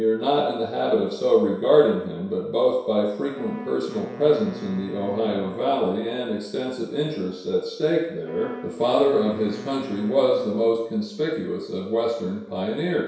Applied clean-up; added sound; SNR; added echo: none; Wind instrument, woodwind instrument; 17 dB; reverberation time 0.7 s.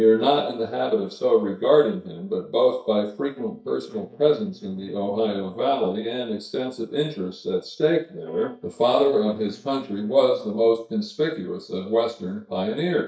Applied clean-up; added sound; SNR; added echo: neural mask model DeepFilterNet 3.